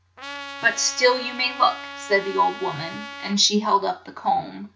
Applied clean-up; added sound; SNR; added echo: none; Trumpet; 13 dB; none.